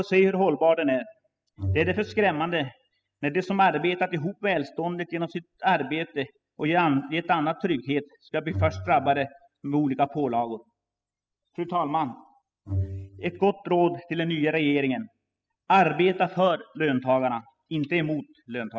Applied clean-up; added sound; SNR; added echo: classical method spectral subtraction.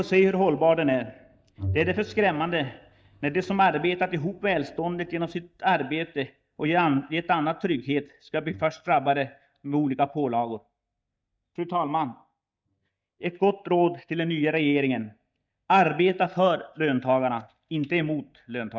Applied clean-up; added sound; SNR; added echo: neural mask model DeepFilterNet 3.